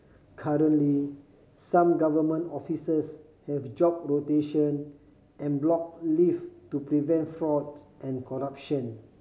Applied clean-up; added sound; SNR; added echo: none; none; none; none.